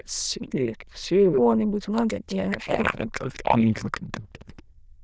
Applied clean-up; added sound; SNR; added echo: neural diffusion model UNIVERSE++.